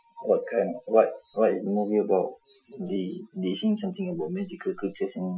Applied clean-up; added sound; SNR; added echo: classical method Wiener filter.